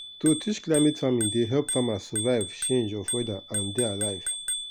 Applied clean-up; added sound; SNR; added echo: none; Bicycle bell; 6 dB; none.